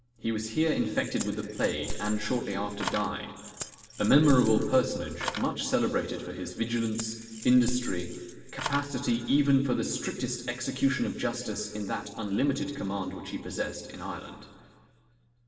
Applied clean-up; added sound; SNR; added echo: none; Keys jangling; 8 dB; reverberation time 2.0 s.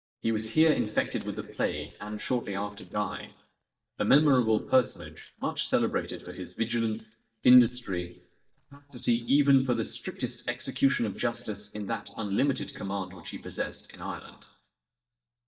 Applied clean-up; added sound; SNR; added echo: neural mask model DeepFilterNet 3.